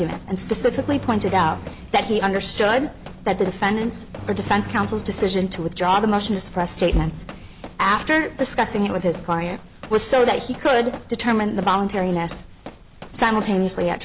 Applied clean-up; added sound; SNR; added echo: none; Run + Engine; 16 dB; none.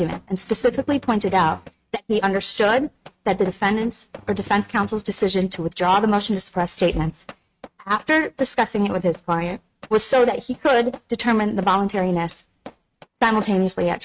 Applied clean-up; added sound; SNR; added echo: neural mask model RNNoise.